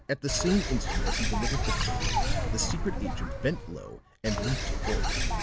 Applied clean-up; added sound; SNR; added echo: none; Bird; -4 dB; none.